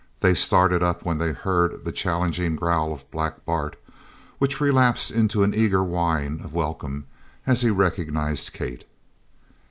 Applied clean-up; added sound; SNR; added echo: neural mask model Resemble Enhance denoiser.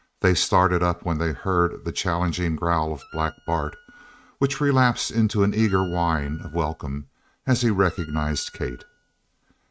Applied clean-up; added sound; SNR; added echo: neural mask model RNNoise.